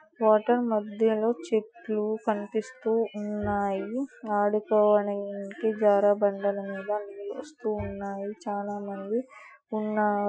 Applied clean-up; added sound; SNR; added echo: classical method Wiener filter.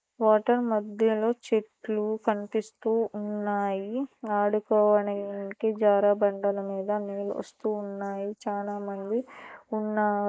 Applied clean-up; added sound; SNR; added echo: neural mask model Resemble Enhance denoiser.